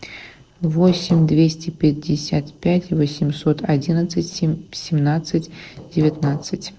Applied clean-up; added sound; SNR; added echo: neural separator model SepFormer DNS4.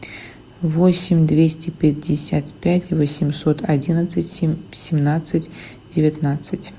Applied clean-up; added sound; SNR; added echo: none; none; none; none.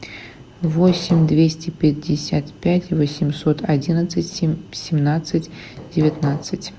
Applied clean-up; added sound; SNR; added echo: none; Hammer; 13 dB; none.